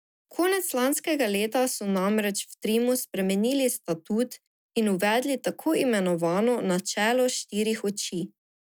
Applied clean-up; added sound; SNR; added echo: none; none; none; none.